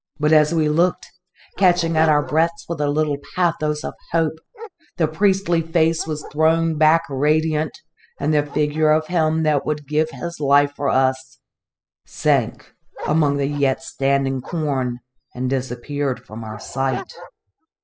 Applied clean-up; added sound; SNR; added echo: classical method spectral subtraction.